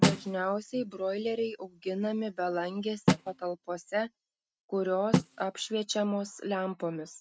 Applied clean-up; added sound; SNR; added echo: neural mask model RNNoise.